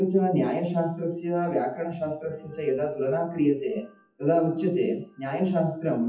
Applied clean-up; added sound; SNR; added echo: classical method WPE with log-MMSE.